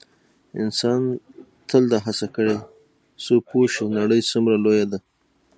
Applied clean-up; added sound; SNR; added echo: none; none; none; none.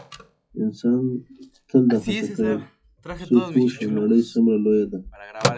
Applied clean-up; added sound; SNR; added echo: classical method WPE with log-MMSE.